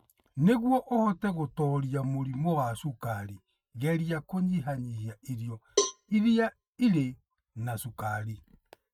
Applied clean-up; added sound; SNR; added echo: neural mask model RNNoise.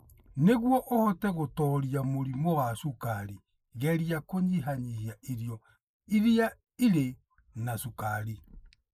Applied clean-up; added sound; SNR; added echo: neural mask model Resemble Enhance denoiser.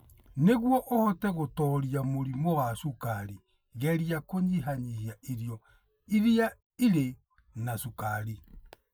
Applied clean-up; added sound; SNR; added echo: none; none; none; none.